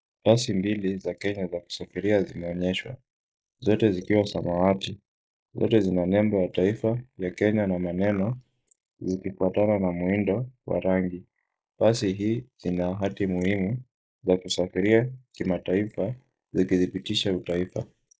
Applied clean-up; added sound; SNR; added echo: neural mask model Resemble Enhance denoiser.